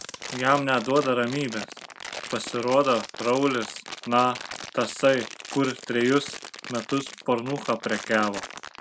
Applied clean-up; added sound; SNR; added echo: none; Crumpling, crinkling; 13 dB; none.